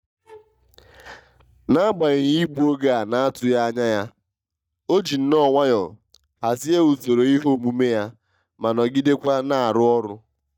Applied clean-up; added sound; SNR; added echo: neural mask model DeepFilterNet 3.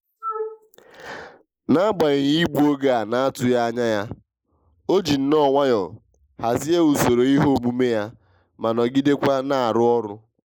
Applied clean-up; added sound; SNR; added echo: neural mask model Resemble Enhance denoiser.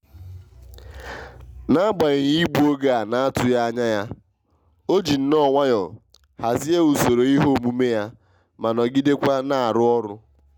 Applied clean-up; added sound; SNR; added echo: none; none; none; none.